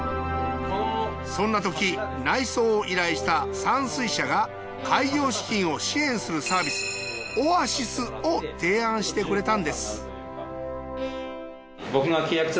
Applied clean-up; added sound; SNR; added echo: none; Bowed string instrument; 15 dB; none.